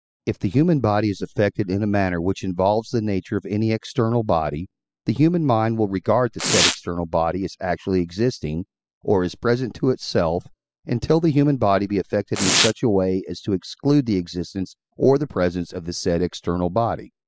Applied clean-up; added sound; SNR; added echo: classical method spectral subtraction.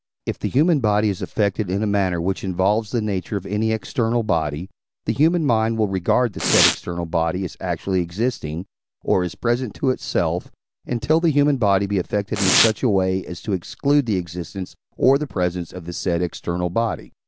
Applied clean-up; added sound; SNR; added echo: none; Domestic sounds, home sounds; 6 dB; none.